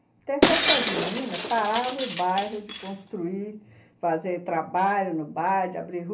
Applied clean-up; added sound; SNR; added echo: none; Shatter; 1 dB; reverberation time 0.3 s.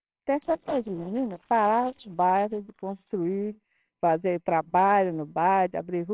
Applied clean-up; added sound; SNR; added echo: neural separator model SepFormer WHAMR!.